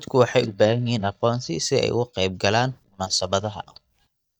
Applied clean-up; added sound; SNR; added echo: neural mask model DeepFilterNet 3.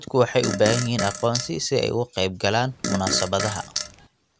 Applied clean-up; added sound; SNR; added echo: none; Fart; 5 dB; none.